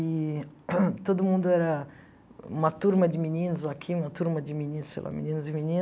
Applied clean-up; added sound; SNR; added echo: none; none; none; none.